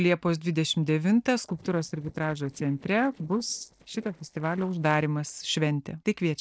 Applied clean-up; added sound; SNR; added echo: neural separator model SepFormer DNS4.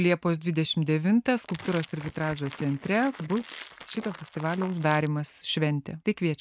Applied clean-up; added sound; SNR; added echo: neural mask model RNNoise.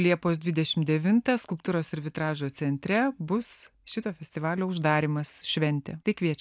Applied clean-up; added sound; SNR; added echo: none; none; none; none.